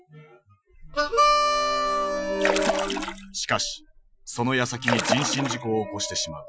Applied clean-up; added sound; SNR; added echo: classical method Wiener filter.